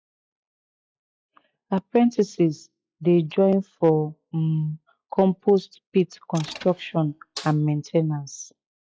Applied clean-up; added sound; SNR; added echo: classical method log-MMSE.